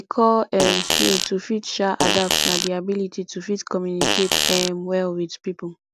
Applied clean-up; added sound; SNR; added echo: none; Fart; -3 dB; none.